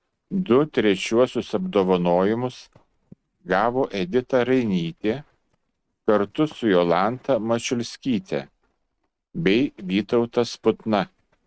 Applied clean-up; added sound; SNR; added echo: neural mask model RNNoise.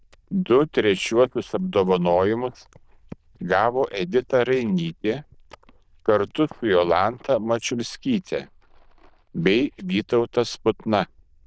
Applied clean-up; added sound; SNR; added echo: neural diffusion model UNIVERSE++.